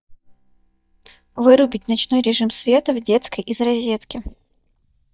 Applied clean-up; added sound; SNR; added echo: neural mask model DeepFilterNet 3.